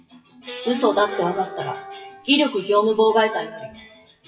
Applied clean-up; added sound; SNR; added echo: classical method WPE with log-MMSE.